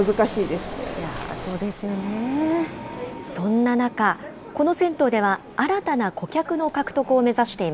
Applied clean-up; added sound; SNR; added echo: none; none; none; none.